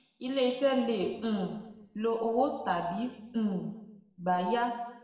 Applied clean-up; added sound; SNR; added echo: neural separator model SepFormer DNS4.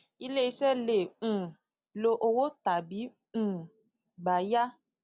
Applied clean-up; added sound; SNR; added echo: none; none; none; none.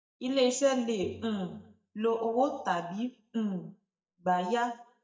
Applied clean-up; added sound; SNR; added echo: neural mask model DeepFilterNet 3.